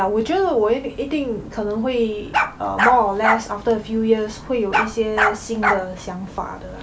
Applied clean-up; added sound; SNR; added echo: none; Bark; 1 dB; none.